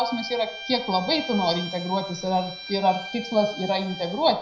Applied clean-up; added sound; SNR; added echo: none; Bowed string instrument; 12 dB; reverberation time 0.5 s.